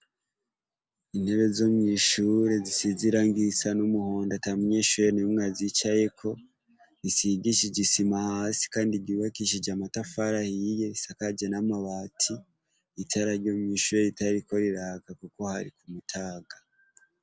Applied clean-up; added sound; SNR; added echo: none; none; none; none.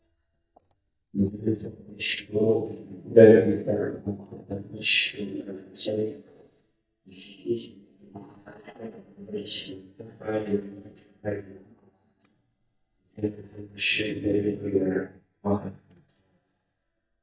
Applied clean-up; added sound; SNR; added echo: neural mask model DeepFilterNet 3.